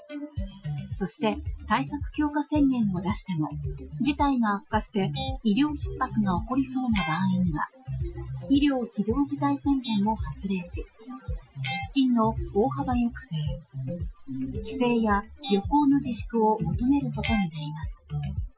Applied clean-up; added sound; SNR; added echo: classical method Wiener filter.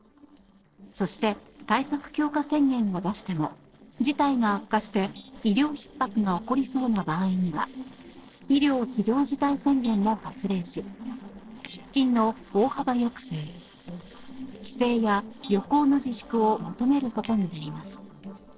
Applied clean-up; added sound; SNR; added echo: neural separator model SepFormer DNS4.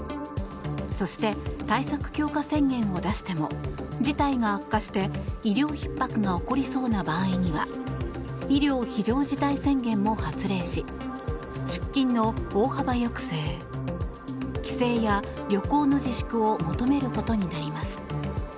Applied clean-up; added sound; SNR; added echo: none; none; none; none.